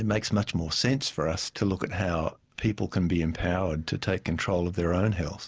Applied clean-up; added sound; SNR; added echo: none; none; none; none.